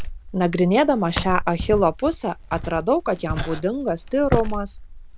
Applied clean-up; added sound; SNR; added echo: none; Walk, footsteps; 7 dB; none.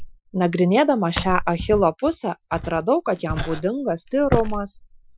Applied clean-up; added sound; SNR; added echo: classical method Wiener filter.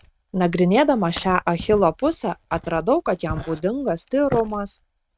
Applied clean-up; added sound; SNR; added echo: neural mask model RNNoise.